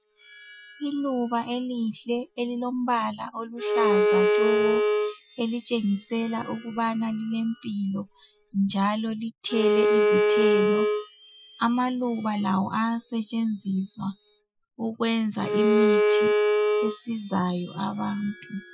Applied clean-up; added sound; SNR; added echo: classical method Wiener filter.